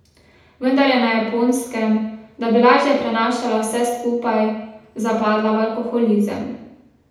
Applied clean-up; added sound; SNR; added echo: none; none; none; reverberation time 0.8 s.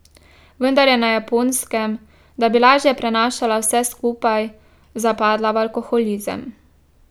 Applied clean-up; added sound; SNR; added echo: none; none; none; none.